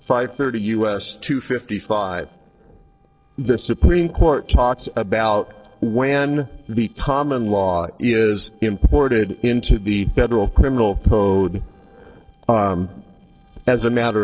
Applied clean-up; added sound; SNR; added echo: neural separator model SepFormer DNS4.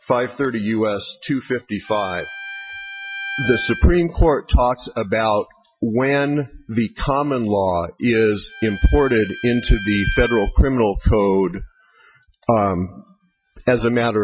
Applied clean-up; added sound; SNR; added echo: classical method Wiener filter.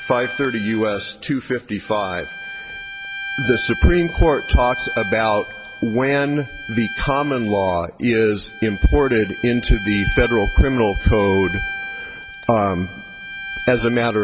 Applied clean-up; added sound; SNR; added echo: none; Bowed string instrument; 11 dB; none.